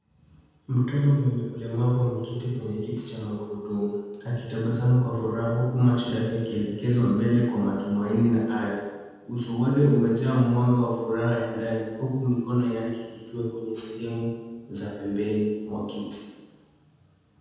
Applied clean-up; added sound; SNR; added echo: none; none; none; reverberation time 1.2 s.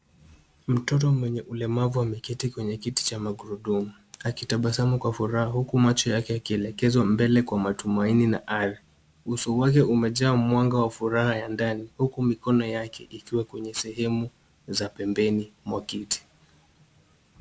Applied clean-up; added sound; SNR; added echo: none; none; none; none.